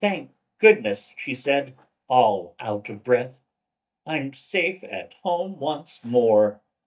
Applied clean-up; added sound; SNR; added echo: neural mask model DeepFilterNet 3.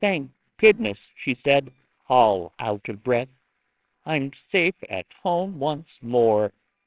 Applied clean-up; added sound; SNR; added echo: neural separator model SepFormer WHAMR!.